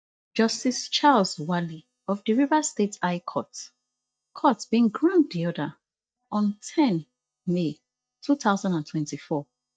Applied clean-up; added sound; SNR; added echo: neural mask model DeepFilterNet 3.